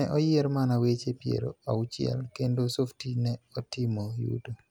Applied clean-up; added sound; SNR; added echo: none; none; none; none.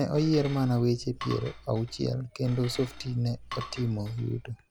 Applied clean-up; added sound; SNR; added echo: none; Cutlery, silverware / Dishes, pots, and pans; 15 dB; none.